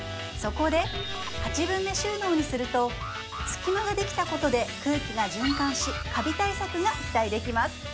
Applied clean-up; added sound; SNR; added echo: none; Alarm; 13 dB; none.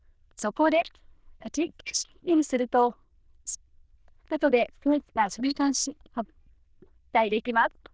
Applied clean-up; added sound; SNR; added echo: neural diffusion model UNIVERSE++.